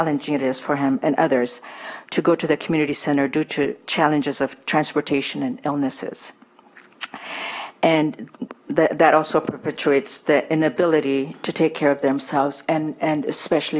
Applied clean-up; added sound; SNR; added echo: none; none; none; none.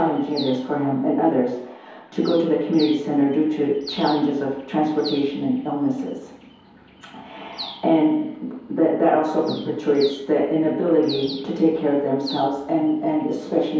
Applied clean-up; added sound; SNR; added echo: none; Bird; 19 dB; reverberation time 2.2 s.